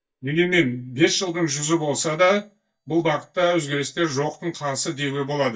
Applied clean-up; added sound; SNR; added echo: neural mask model DeepFilterNet 3.